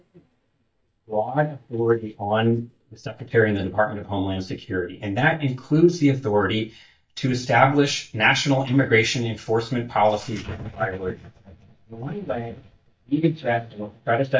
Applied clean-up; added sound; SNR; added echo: neural mask model DeepFilterNet 3.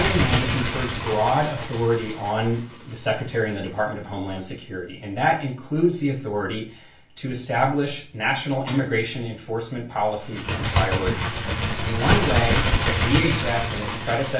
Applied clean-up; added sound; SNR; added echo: none; Bird; 2 dB; reverberation time 0.3 s.